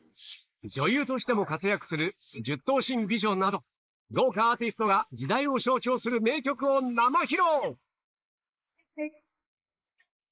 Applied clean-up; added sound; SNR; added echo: neural mask model Resemble Enhance denoiser.